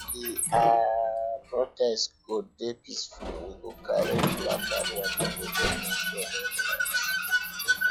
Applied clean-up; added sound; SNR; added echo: classical method log-MMSE.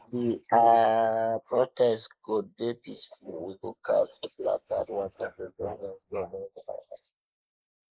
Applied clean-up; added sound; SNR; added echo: neural mask model Resemble Enhance denoiser.